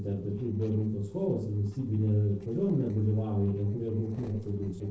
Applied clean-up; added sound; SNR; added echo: neural separator model SepFormer DNS4.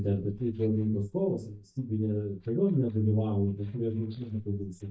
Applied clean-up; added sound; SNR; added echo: neural mask model DeepFilterNet 3.